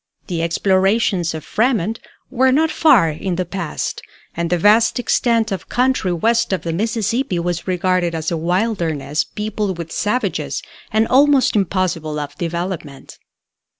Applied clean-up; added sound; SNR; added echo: none; none; none; none.